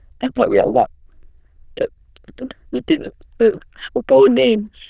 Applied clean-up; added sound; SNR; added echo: neural diffusion model UNIVERSE++.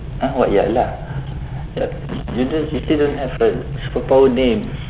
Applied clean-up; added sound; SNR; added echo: none; Fire; 9 dB; none.